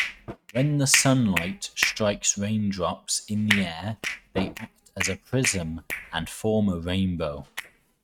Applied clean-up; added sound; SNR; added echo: neural mask model RNNoise.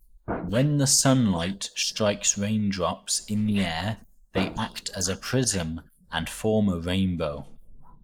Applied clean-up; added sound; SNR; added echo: neural mask model Resemble Enhance denoiser.